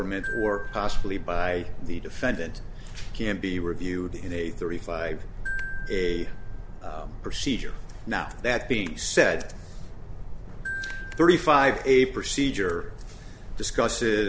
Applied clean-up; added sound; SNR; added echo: none; Glockenspiel; 15 dB; none.